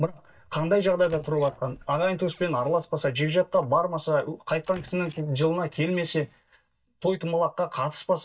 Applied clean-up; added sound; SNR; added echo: neural mask model DeepFilterNet 3.